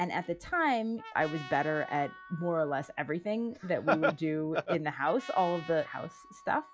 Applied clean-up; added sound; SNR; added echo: classical method log-MMSE.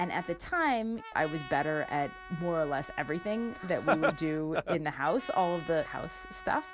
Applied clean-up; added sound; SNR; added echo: none; Trumpet; 16 dB; none.